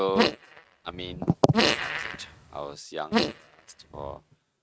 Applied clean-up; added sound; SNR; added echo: neural mask model RNNoise.